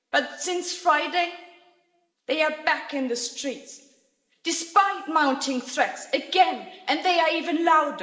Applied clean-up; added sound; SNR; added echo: none; none; none; reverberation time 0.9 s.